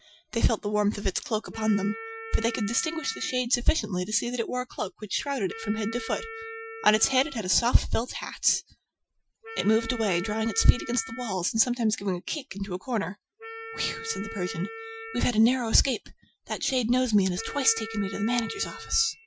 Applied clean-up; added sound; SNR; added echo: classical method Wiener filter.